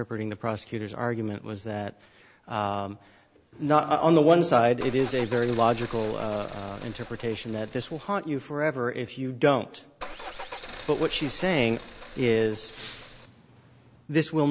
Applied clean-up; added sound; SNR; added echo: none; Car; 14 dB; none.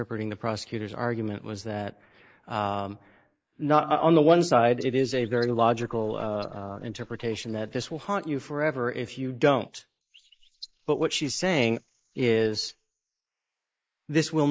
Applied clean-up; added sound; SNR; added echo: neural mask model Resemble Enhance denoiser.